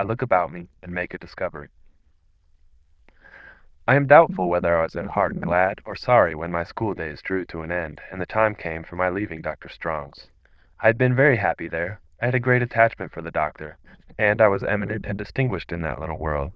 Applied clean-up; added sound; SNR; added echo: neural diffusion model UNIVERSE++.